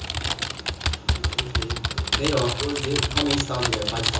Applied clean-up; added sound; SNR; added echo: none; Typing; -3 dB; reverberation time 0.6 s.